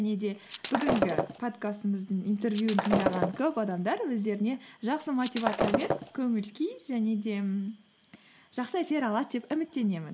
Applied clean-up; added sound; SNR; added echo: none; Shatter; 1 dB; none.